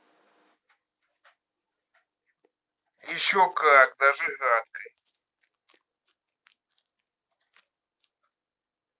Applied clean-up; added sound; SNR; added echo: none; none; none; none.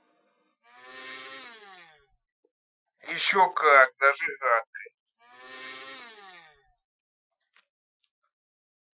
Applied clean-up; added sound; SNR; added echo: classical method Wiener filter.